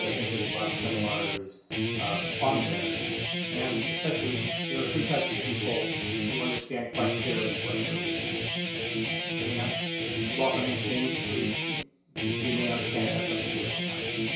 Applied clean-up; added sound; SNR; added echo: none; Guitar; -4 dB; reverberation time 0.6 s.